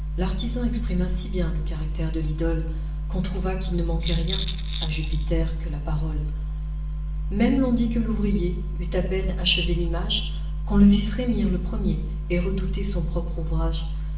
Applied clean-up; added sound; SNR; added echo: none; Rattle; 13 dB; reverberation time 0.7 s.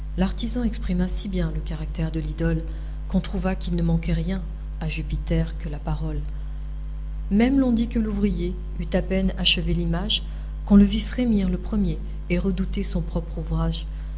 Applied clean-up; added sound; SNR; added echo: none; none; none; none.